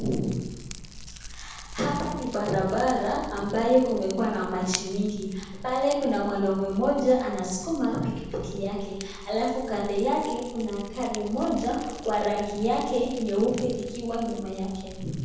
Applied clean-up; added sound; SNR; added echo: none; Fire; 14 dB; reverberation time 1.1 s.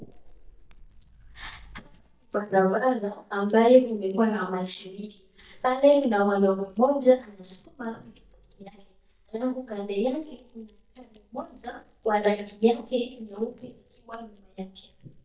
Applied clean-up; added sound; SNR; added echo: neural mask model DeepFilterNet 3.